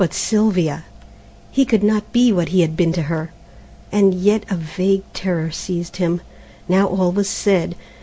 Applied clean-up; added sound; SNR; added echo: none; none; none; none.